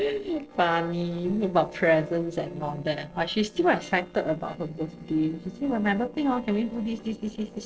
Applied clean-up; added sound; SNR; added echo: neural separator model SepFormer DNS4.